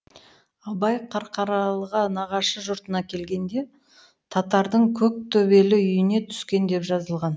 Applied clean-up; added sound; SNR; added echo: none; none; none; none.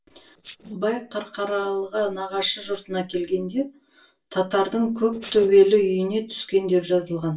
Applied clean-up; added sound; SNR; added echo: neural separator model SepFormer DNS4.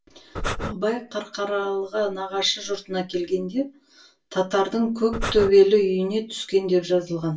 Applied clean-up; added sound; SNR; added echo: none; Breathing; 3 dB; reverberation time 0.2 s.